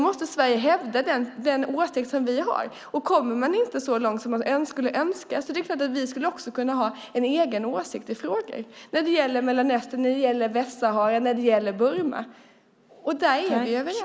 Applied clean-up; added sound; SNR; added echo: none; none; none; none.